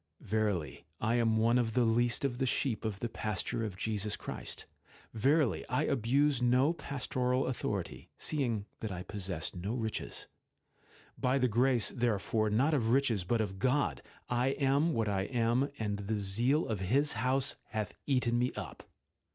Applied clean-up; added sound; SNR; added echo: none; none; none; none.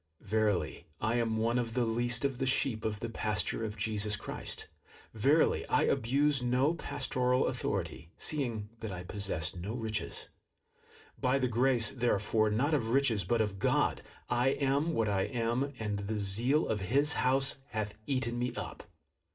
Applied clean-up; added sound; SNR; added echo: none; none; none; reverberation time 0.2 s.